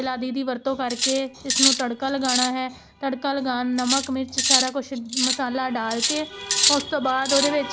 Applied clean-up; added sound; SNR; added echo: none; Cutlery, silverware; 0 dB; none.